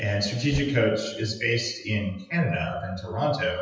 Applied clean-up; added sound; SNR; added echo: classical method WPE with log-MMSE.